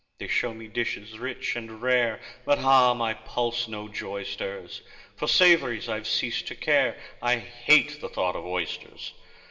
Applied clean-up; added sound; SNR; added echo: none; none; none; reverberation time 2.4 s.